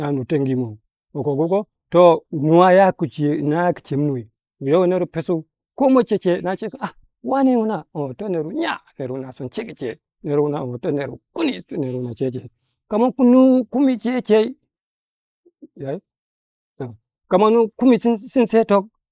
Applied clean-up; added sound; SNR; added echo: neural mask model Resemble Enhance denoiser.